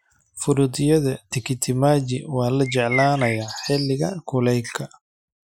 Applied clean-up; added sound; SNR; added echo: classical method Wiener filter.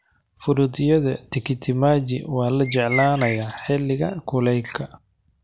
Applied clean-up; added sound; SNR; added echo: none; Bird; 8 dB; none.